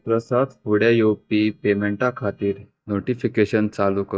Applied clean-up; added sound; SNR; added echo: neural mask model DeepFilterNet 3.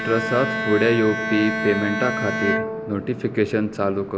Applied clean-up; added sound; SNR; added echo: none; Bowed string instrument; 5 dB; none.